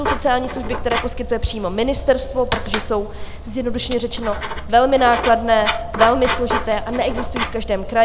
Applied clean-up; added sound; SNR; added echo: none; Writing; 6 dB; none.